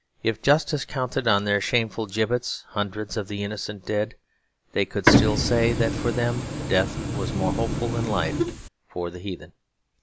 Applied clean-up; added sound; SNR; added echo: none; Printer; -2 dB; none.